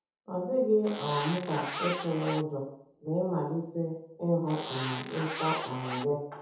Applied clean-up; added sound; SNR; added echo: none; Zipper (clothing); 6 dB; reverberation time 0.8 s.